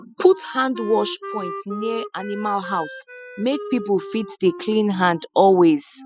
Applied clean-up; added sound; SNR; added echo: classical method spectral subtraction.